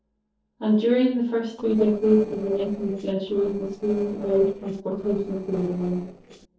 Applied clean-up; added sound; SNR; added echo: neural separator model SepFormer DNS4.